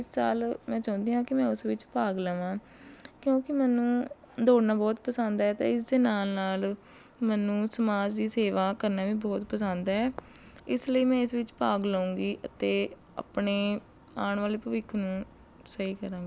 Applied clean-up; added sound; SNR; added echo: none; none; none; none.